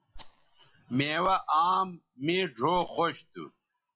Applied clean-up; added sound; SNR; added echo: classical method log-MMSE.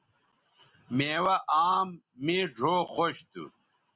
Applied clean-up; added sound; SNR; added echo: none; none; none; none.